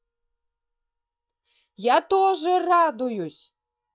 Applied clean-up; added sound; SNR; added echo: neural mask model DeepFilterNet 3.